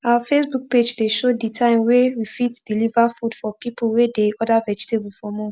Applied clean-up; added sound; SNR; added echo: none; none; none; none.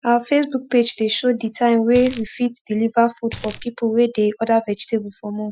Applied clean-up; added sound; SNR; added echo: classical method Wiener filter.